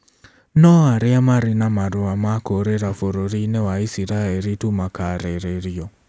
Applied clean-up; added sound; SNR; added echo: none; none; none; none.